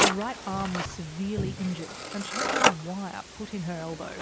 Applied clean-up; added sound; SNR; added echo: none; Scissors; -3 dB; none.